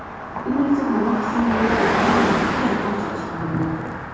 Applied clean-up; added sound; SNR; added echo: none; Car passing by; 0 dB; reverberation time 1.1 s.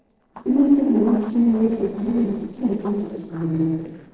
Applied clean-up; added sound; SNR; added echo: neural separator model SepFormer DNS4.